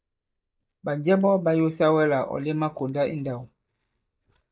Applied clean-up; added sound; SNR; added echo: neural mask model DeepFilterNet 3.